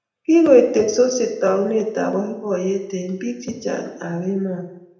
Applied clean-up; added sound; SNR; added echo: none; none; none; reverberation time 0.8 s.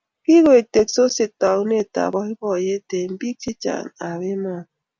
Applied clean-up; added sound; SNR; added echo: none; none; none; none.